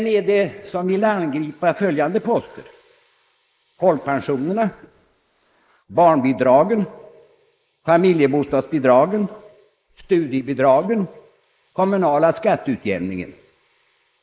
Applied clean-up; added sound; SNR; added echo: neural mask model Resemble Enhance denoiser.